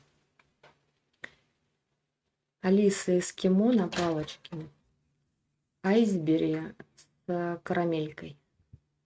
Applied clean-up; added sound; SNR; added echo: neural mask model RNNoise.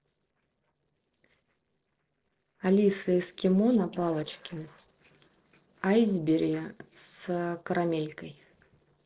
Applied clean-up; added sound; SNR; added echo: neural separator model SepFormer DNS4.